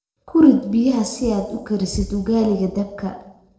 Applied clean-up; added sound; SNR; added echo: neural separator model SepFormer DNS4.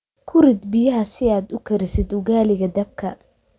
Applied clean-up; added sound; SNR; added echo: none; none; none; none.